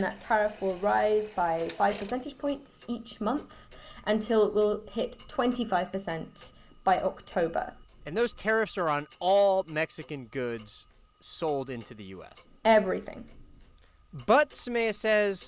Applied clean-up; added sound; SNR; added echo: neural mask model Resemble Enhance denoiser.